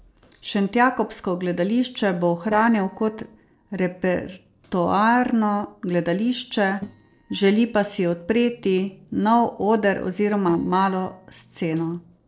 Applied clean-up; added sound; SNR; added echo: neural separator model SepFormer DNS4.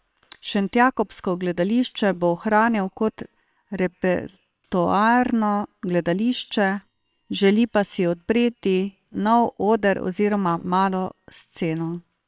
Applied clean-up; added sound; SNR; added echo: neural separator model SepFormer WHAM!.